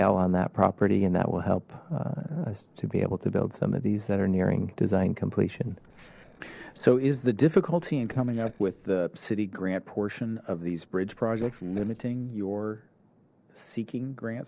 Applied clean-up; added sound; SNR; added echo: neural separator model SepFormer DNS4.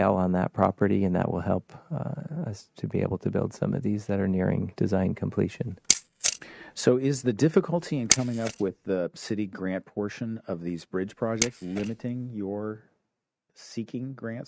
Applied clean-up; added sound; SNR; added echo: neural mask model RNNoise.